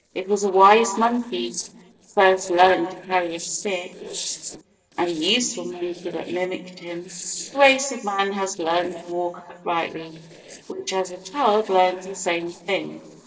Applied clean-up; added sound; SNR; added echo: neural separator model SepFormer DNS4.